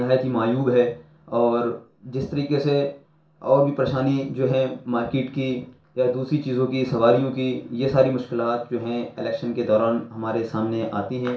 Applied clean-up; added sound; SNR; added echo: none; none; none; reverberation time 0.3 s.